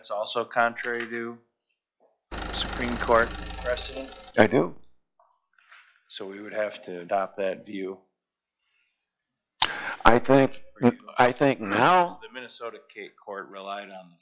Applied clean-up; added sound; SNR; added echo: classical method log-MMSE.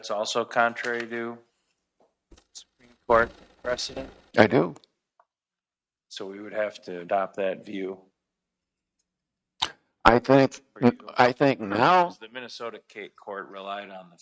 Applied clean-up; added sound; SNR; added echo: neural mask model RNNoise.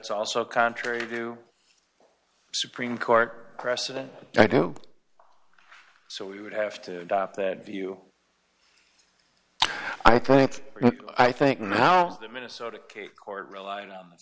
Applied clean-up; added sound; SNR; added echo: none; none; none; none.